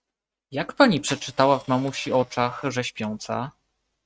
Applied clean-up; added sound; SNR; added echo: neural mask model RNNoise.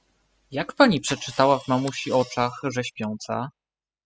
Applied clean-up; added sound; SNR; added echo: classical method spectral subtraction.